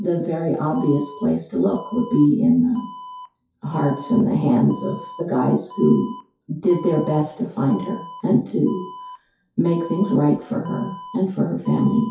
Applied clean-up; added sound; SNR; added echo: classical method WPE with log-MMSE.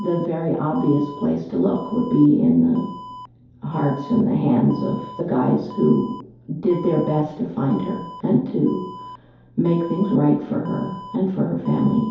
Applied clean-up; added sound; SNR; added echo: none; Alarm; 18 dB; reverberation time 2.4 s.